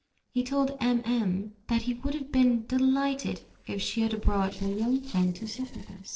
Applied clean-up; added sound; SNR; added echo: neural separator model SepFormer DNS4.